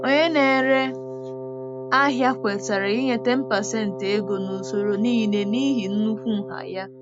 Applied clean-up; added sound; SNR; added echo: none; Wind instrument, woodwind instrument; 10 dB; none.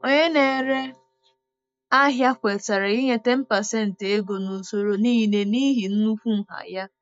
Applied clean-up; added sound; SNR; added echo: neural mask model DeepFilterNet 3.